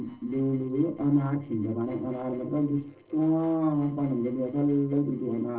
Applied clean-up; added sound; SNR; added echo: neural separator model SepFormer DNS4.